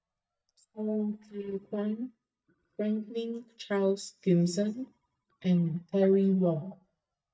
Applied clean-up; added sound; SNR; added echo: neural mask model DeepFilterNet 3.